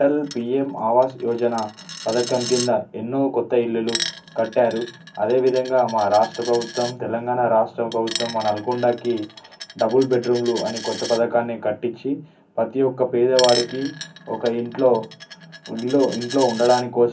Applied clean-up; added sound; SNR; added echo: none; Coin (dropping); 14 dB; reverberation time 0.4 s.